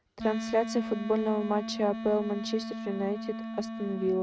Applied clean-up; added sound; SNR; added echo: neural mask model RNNoise.